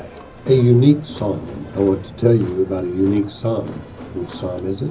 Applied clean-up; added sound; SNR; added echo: none; Crowd; 17 dB; reverberation time 0.4 s.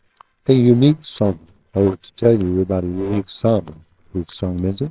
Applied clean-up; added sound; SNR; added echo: neural separator model SepFormer WHAMR!.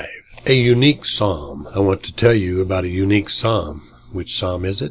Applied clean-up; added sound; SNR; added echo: none; none; none; none.